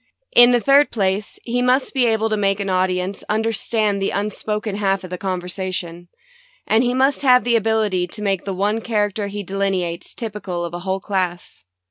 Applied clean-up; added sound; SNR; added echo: none; none; none; none.